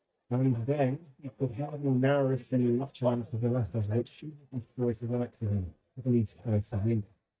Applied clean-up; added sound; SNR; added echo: neural mask model DeepFilterNet 3.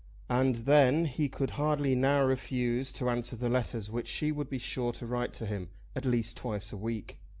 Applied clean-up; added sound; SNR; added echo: none; none; none; none.